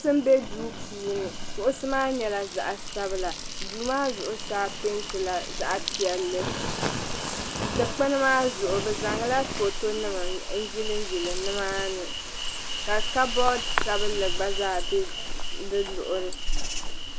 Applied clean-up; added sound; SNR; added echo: none; Insect; 1 dB; none.